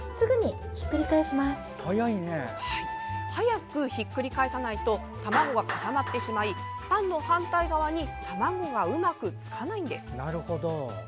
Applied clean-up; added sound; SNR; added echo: none; Clapping; 15 dB; none.